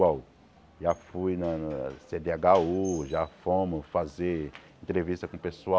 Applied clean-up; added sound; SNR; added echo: none; none; none; none.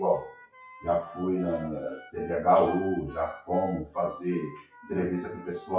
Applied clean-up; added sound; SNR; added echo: classical method WPE with log-MMSE.